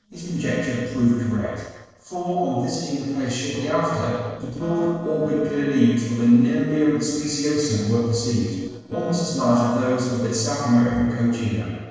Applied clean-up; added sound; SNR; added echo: neural separator model SepFormer DNS4.